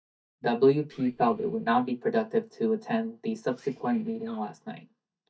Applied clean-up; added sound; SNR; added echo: neural mask model DeepFilterNet 3.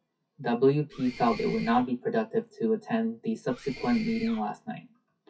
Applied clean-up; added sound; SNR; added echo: classical method WPE with log-MMSE.